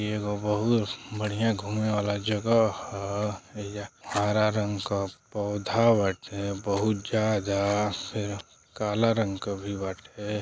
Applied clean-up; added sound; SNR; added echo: none; none; none; none.